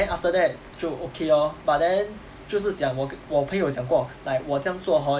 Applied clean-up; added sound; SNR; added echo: none; none; none; none.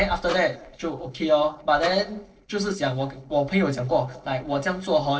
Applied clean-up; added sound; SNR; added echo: neural separator model SepFormer DNS4.